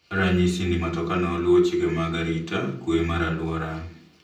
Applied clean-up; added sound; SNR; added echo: none; none; none; reverberation time 0.6 s.